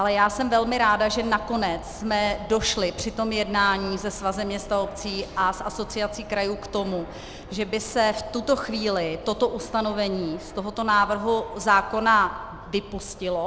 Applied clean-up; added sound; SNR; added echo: none; Fixed-wing aircraft, airplane; 17 dB; none.